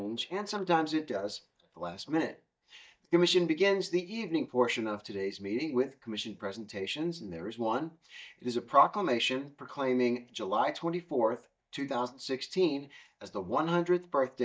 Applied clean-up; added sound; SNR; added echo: neural mask model DeepFilterNet 3.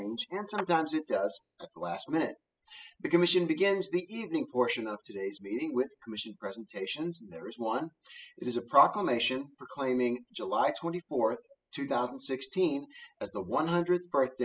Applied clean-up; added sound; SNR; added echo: classical method spectral subtraction.